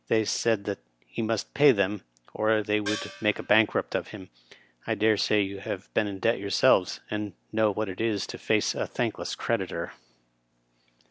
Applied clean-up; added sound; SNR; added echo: none; Gong; 10 dB; none.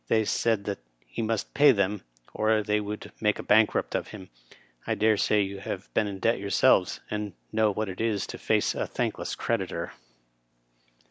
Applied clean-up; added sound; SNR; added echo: none; none; none; none.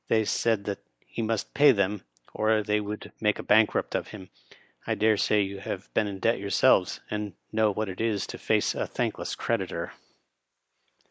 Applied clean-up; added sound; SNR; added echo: neural mask model Resemble Enhance denoiser.